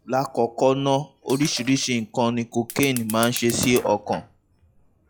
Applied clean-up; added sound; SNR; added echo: classical method log-MMSE.